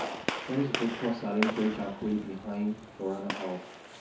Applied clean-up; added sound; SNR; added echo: none; Gunshot, gunfire; 6 dB; reverberation time 0.9 s.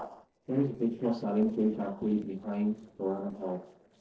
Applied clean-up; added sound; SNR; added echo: neural separator model SepFormer DNS4.